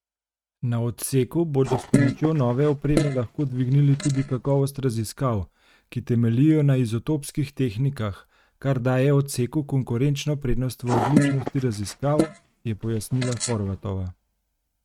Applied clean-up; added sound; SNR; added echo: neural mask model RNNoise.